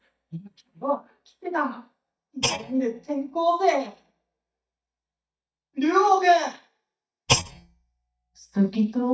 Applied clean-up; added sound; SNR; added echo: neural mask model DeepFilterNet 3.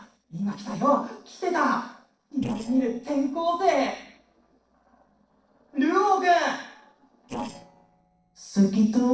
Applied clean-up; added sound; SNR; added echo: neural separator model SepFormer DNS4.